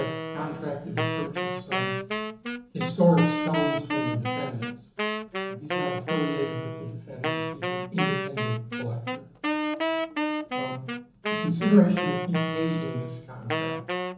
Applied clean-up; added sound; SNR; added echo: none; Wind instrument, woodwind instrument; 2 dB; reverberation time 0.8 s.